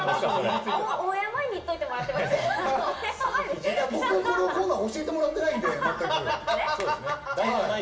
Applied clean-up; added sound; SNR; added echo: none; none; none; reverberation time 0.7 s.